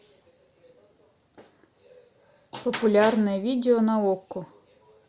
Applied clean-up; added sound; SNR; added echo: none; none; none; none.